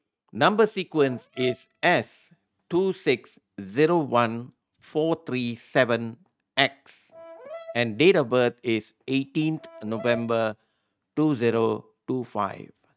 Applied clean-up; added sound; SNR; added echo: neural mask model RNNoise.